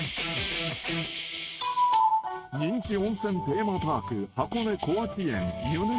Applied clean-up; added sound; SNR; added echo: neural mask model RNNoise.